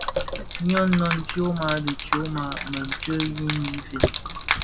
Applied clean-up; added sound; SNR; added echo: none; Gurgling / Liquid; 2 dB; none.